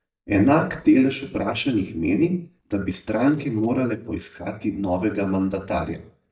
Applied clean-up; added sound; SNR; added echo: neural mask model DeepFilterNet 3.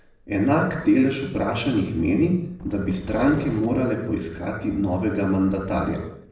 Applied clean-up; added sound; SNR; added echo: none; Wind; 15 dB; reverberation time 0.7 s.